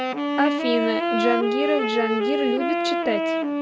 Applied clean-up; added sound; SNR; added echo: none; Wind instrument, woodwind instrument; -2 dB; none.